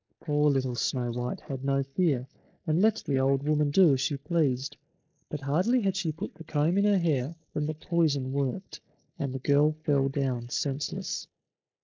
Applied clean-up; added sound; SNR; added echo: neural mask model Resemble Enhance denoiser.